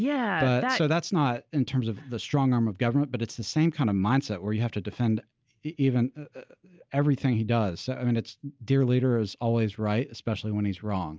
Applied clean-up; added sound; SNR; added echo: none; none; none; none.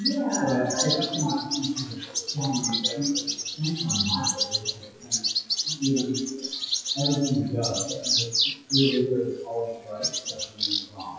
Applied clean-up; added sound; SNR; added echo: classical method WPE with log-MMSE.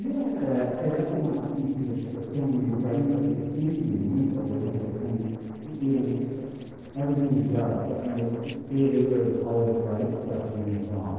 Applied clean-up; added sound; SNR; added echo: neural separator model SepFormer DNS4.